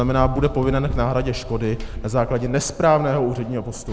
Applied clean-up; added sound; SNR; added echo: none; Run; 8 dB; none.